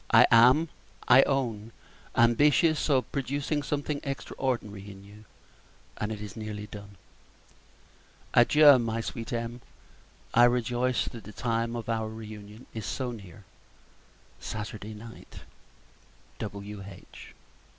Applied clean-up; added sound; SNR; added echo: none; Wind; 20 dB; none.